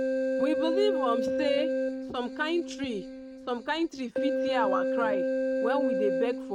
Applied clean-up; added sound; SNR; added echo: neural mask model RNNoise.